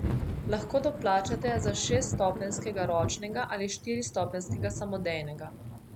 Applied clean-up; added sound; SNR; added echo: none; Thunder / Rain; 4 dB; none.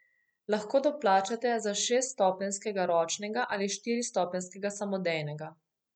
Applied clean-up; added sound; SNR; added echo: none; none; none; none.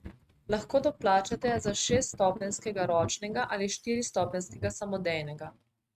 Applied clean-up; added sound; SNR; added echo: neural mask model RNNoise.